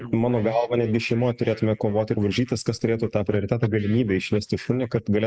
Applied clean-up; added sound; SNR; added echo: neural mask model Resemble Enhance denoiser.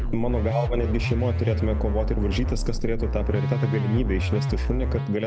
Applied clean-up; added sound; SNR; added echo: none; Musical instrument; -2 dB; none.